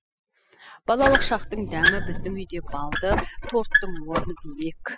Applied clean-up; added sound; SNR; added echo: classical method spectral subtraction.